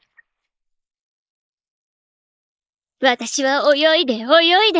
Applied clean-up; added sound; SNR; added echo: neural mask model Resemble Enhance denoiser.